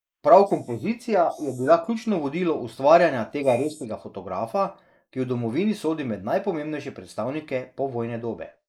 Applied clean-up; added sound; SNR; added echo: neural mask model Resemble Enhance denoiser.